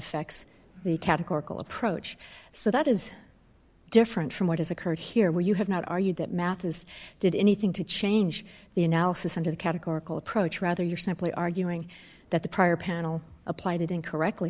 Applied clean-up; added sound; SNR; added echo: none; none; none; none.